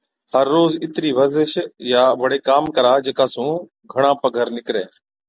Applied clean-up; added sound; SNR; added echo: none; none; none; none.